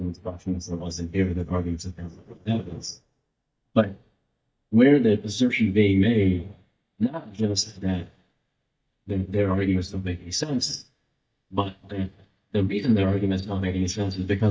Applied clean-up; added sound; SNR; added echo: neural mask model DeepFilterNet 3.